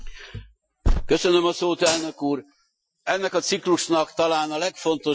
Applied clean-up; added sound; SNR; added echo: classical method Wiener filter.